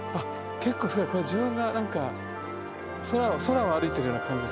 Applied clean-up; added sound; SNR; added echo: none; none; none; none.